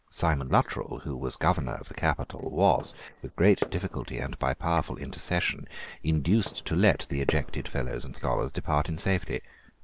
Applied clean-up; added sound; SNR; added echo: neural separator model SepFormer DNS4.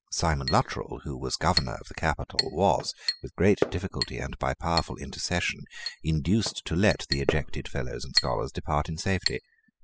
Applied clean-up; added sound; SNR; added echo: classical method spectral subtraction.